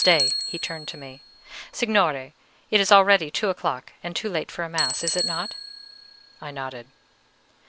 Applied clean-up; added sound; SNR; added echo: none; Bicycle; 7 dB; none.